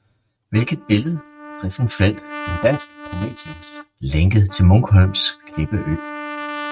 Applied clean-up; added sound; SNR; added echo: neural mask model RNNoise.